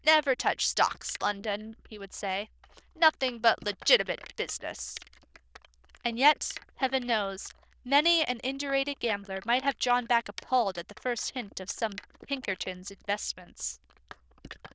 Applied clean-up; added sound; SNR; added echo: neural diffusion model UNIVERSE++.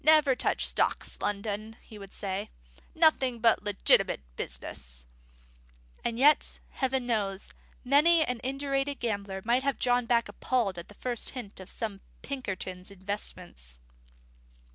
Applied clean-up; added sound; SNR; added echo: none; none; none; none.